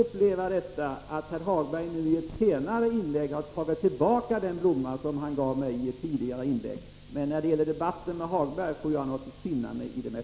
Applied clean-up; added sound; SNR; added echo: none; none; none; none.